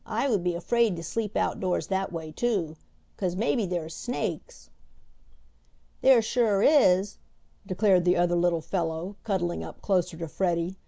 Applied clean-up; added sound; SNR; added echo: none; none; none; none.